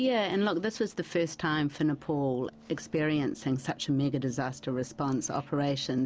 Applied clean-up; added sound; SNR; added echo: none; none; none; none.